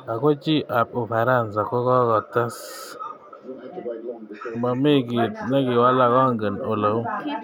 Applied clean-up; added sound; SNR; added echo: none; none; none; none.